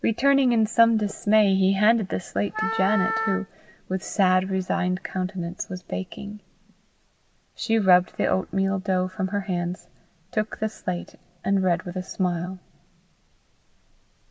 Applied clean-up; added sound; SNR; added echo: none; Wind instrument, woodwind instrument; 4 dB; none.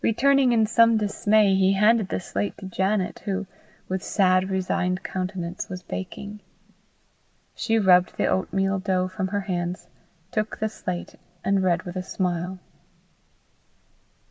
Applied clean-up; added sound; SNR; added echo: neural mask model Resemble Enhance denoiser.